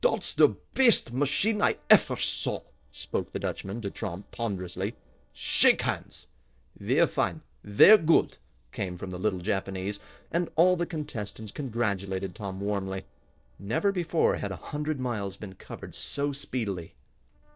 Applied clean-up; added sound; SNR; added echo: neural separator model SepFormer DNS4.